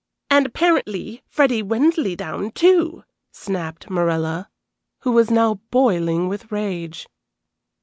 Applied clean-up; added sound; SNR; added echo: none; none; none; none.